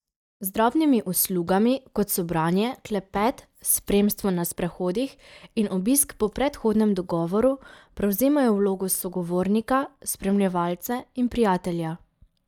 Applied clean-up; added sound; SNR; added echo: neural mask model DeepFilterNet 3.